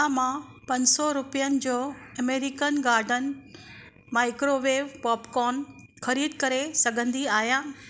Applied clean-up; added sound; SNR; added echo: none; none; none; none.